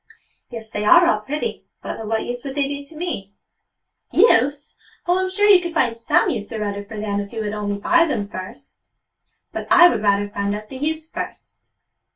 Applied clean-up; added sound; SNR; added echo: none; none; none; reverberation time 0.2 s.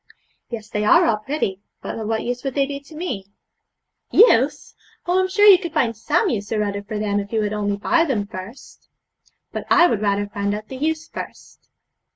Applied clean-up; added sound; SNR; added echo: none; none; none; none.